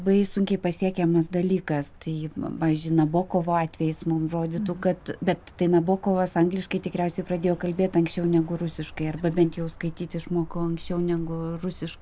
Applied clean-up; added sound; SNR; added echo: none; Bird; 18 dB; none.